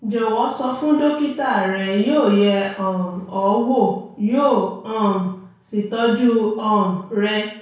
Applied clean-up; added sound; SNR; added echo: none; none; none; reverberation time 0.6 s.